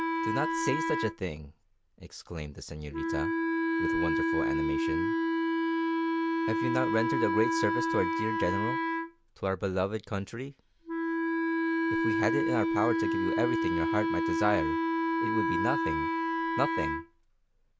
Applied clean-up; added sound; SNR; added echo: none; Wind instrument, woodwind instrument; -5 dB; none.